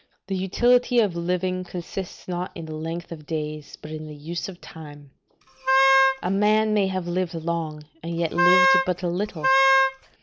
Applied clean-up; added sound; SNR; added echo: none; Wind instrument, woodwind instrument; -5 dB; none.